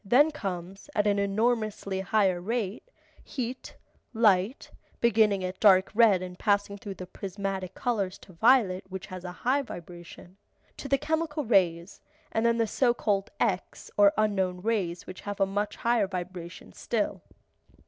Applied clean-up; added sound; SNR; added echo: none; none; none; none.